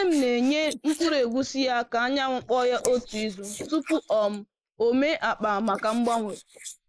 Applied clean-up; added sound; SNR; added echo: neural mask model Resemble Enhance denoiser.